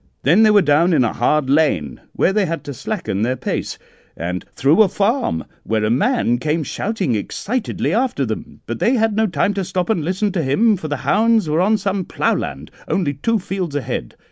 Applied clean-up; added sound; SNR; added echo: none; none; none; none.